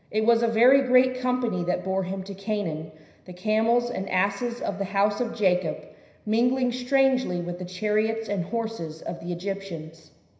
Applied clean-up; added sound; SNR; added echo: none; none; none; reverberation time 0.9 s.